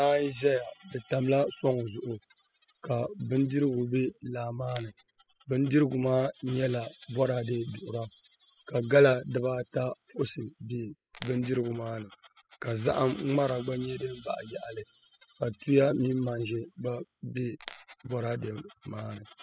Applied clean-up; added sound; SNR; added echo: classical method spectral subtraction.